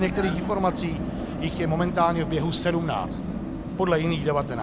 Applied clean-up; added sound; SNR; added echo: none; Vehicle; 4 dB; none.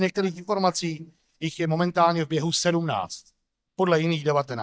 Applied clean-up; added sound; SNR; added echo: neural mask model DeepFilterNet 3.